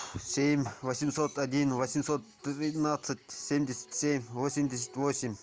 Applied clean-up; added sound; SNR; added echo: none; none; none; none.